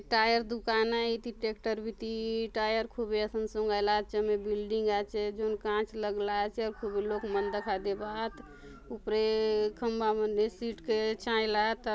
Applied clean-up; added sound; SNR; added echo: none; none; none; none.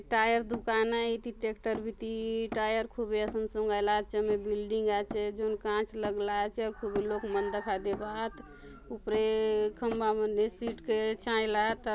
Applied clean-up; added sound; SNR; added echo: none; Hammer; 17 dB; none.